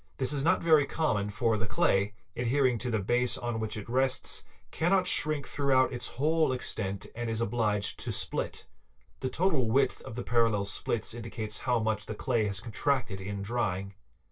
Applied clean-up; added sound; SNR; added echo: none; none; none; reverberation time 0.2 s.